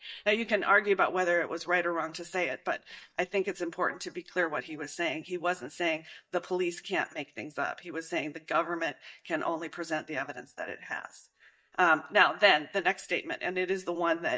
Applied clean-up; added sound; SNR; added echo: neural mask model DeepFilterNet 3.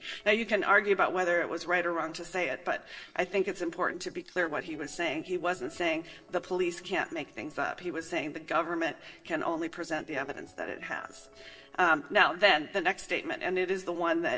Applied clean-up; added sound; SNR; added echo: neural separator model SepFormer DNS4.